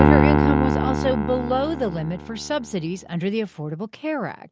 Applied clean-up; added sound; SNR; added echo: none; Piano; -3 dB; none.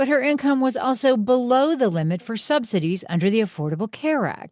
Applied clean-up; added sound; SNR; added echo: none; none; none; none.